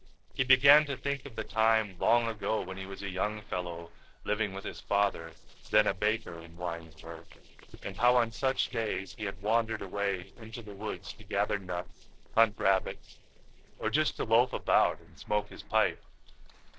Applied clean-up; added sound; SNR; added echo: neural separator model SepFormer DNS4.